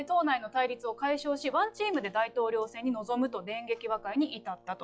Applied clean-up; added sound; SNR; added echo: classical method log-MMSE.